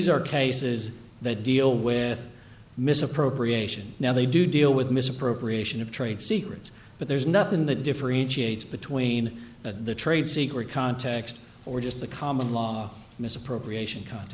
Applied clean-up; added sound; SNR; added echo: none; none; none; none.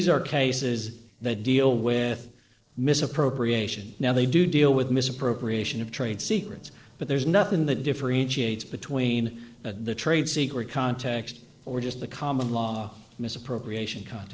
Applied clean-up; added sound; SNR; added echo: neural separator model SepFormer DNS4.